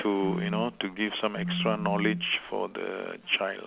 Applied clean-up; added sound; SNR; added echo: none; Telephone; 4 dB; none.